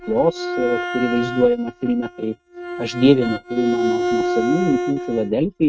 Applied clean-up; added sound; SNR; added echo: neural mask model RNNoise.